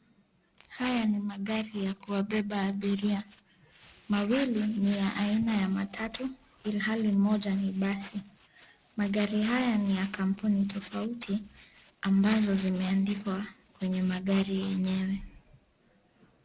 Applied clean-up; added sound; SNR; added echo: none; none; none; none.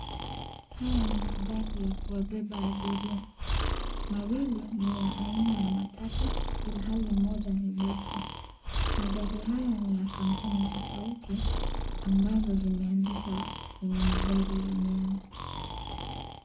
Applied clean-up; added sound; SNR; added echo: none; Breathing; 3 dB; reverberation time 0.4 s.